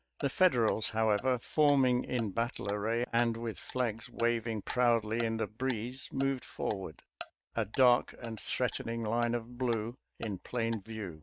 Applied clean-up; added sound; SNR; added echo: neural mask model RNNoise.